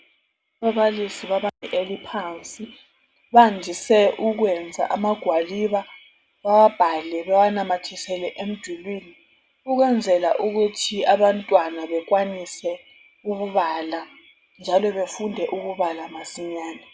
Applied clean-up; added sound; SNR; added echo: none; none; none; none.